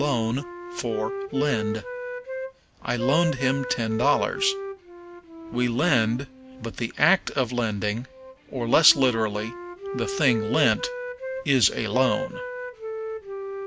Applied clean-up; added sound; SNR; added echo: none; Wind instrument, woodwind instrument; 8 dB; none.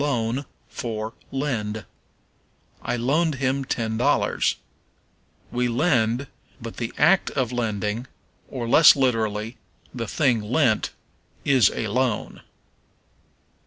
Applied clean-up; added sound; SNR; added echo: none; none; none; none.